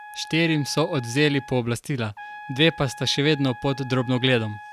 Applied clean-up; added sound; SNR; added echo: none; Trumpet; 17 dB; none.